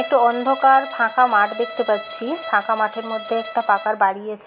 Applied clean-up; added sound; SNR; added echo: none; Bowed string instrument; 12 dB; none.